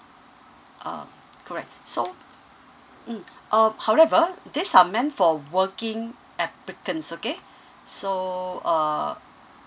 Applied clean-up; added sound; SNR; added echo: none; none; none; none.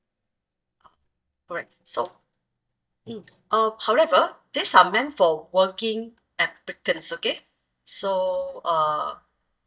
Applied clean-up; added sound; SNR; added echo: neural mask model DeepFilterNet 3.